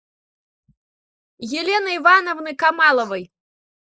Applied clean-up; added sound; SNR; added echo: neural mask model Resemble Enhance denoiser.